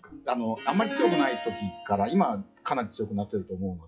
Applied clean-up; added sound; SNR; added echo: classical method WPE with log-MMSE.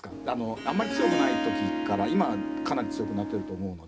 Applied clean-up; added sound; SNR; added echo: none; Harp; 0 dB; reverberation time 0.3 s.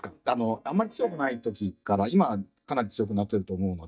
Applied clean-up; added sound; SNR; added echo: neural mask model DeepFilterNet 3.